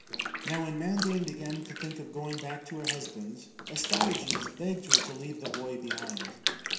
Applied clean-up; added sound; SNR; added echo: none; Bathtub (filling or washing); -1 dB; reverberation time 2.4 s.